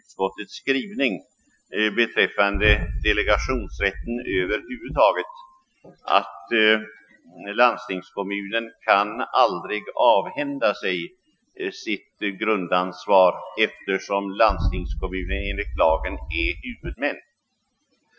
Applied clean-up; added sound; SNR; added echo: classical method Wiener filter.